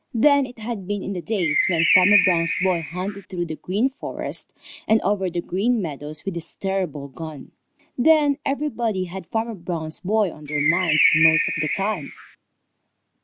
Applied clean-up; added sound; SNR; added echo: none; Bird; -1 dB; none.